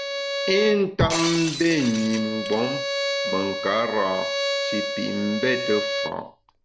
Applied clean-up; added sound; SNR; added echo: none; Bowed string instrument + Shatter; 3 dB; none.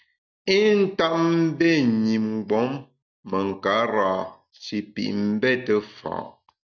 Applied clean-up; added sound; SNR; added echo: none; none; none; none.